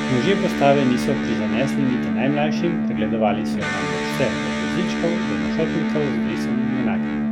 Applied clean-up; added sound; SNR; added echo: none; Electric guitar; -1 dB; none.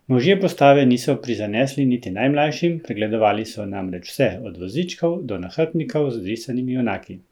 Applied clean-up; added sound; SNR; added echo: none; none; none; none.